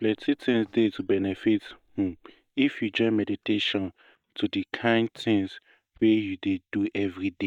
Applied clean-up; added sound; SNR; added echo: neural mask model DeepFilterNet 3.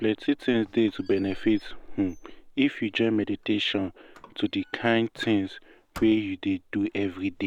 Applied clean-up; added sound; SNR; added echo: none; Squeak; 19 dB; none.